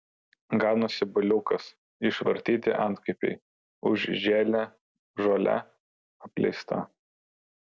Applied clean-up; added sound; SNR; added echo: none; none; none; none.